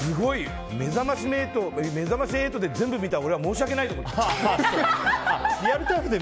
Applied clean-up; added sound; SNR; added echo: none; none; none; none.